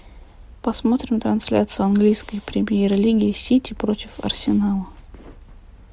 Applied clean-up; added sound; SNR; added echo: none; none; none; none.